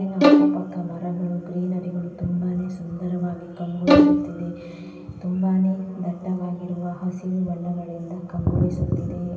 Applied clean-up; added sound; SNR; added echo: none; Bowed string instrument; -4 dB; reverberation time 2.3 s.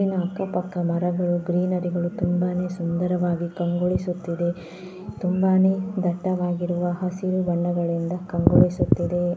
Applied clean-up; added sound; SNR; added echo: none; none; none; none.